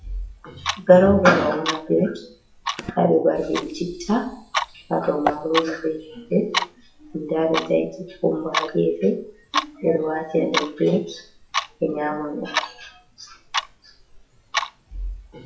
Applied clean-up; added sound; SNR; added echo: classical method WPE with log-MMSE.